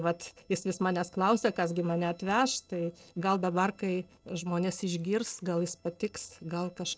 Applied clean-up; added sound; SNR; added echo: neural separator model SepFormer DNS4.